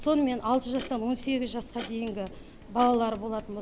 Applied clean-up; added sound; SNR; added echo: none; Clock + Writing; 17 dB; none.